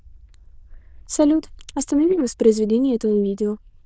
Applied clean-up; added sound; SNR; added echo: neural diffusion model UNIVERSE++.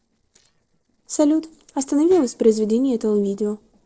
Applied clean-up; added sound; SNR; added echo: neural separator model SepFormer DNS4.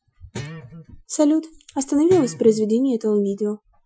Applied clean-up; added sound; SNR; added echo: classical method Wiener filter.